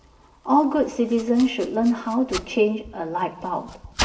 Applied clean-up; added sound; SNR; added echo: none; Domestic sounds, home sounds; 13 dB; reverberation time 0.8 s.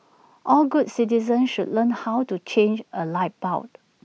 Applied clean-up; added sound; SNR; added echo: none; none; none; none.